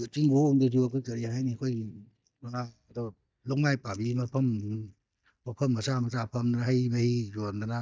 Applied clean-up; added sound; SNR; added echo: neural mask model DeepFilterNet 3.